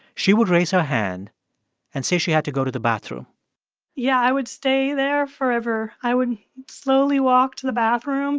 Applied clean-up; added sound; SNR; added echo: none; none; none; none.